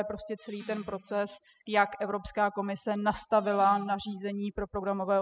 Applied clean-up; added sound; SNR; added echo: classical method spectral subtraction.